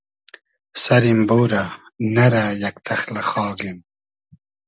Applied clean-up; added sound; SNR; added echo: none; none; none; none.